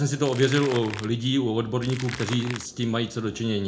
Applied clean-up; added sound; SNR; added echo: none; Crackle; 12 dB; reverberation time 0.4 s.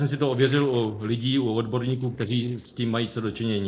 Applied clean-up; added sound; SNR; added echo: neural separator model SepFormer DNS4.